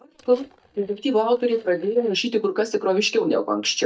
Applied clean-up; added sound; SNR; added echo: neural mask model DeepFilterNet 3.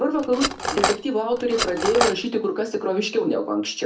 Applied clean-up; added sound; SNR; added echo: none; Cutlery, silverware; 3 dB; reverberation time 0.3 s.